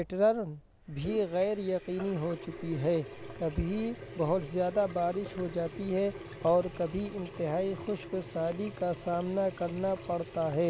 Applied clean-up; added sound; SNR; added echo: none; Sink (filling or washing) / Water tap, faucet; 13 dB; none.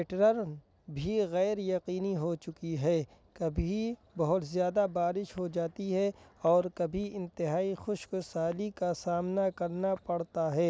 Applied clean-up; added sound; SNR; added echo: none; none; none; none.